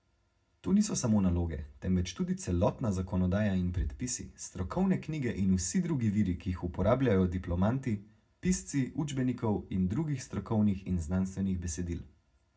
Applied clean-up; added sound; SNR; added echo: none; none; none; reverberation time 0.4 s.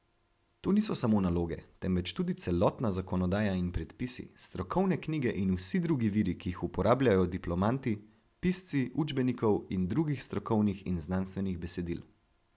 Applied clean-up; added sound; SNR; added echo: none; none; none; none.